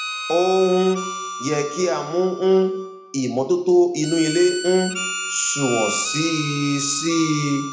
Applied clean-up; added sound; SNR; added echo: none; Harmonica; 9 dB; reverberation time 0.7 s.